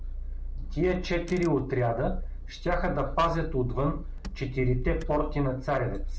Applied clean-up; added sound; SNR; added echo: none; Engine / Car; 5 dB; none.